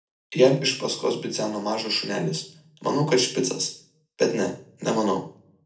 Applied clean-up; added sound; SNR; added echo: none; none; none; reverberation time 0.4 s.